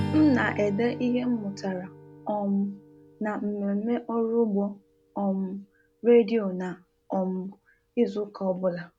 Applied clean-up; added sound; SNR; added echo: none; Strum; 14 dB; none.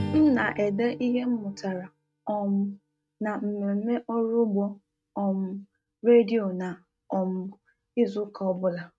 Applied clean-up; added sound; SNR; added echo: neural mask model RNNoise.